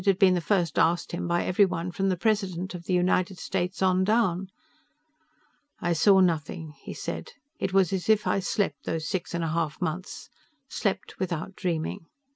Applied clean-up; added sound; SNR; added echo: none; none; none; none.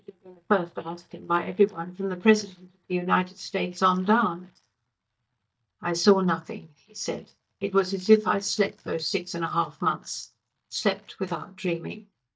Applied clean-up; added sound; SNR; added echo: neural mask model DeepFilterNet 3.